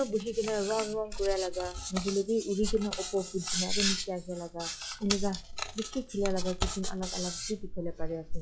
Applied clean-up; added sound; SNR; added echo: classical method log-MMSE.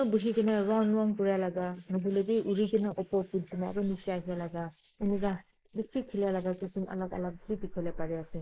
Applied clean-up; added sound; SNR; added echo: neural mask model Resemble Enhance denoiser.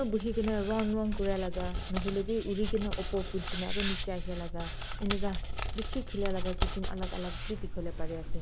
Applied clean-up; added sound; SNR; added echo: none; Hands; -1 dB; none.